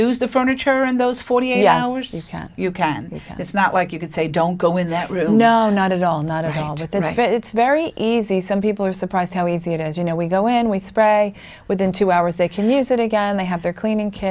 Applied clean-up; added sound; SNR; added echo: none; none; none; none.